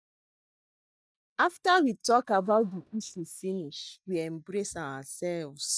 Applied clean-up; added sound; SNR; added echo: neural mask model DeepFilterNet 3.